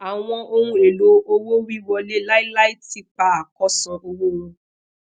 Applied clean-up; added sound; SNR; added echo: none; none; none; none.